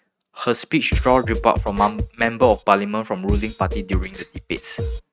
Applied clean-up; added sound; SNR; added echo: neural mask model RNNoise.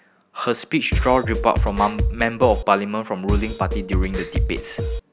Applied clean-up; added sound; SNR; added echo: none; Drum kit; 0 dB; none.